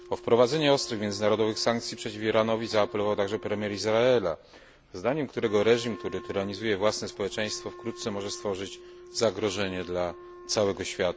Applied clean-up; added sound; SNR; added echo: none; Wind instrument, woodwind instrument; 18 dB; none.